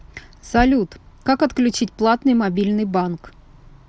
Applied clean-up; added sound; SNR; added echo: none; none; none; none.